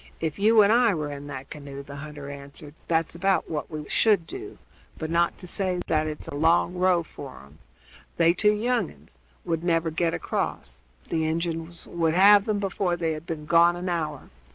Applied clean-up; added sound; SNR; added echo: none; none; none; none.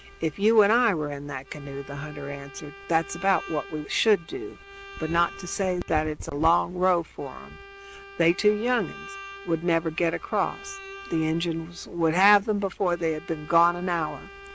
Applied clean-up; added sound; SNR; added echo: none; Bowed string instrument; 19 dB; none.